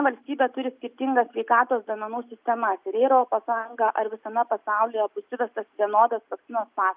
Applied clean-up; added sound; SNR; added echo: none; none; none; none.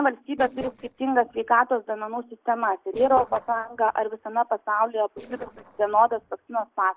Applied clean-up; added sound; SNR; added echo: neural separator model SepFormer DNS4.